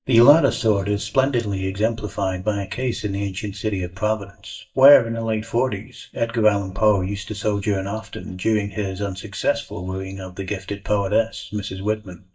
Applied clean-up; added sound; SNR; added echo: neural mask model DeepFilterNet 3.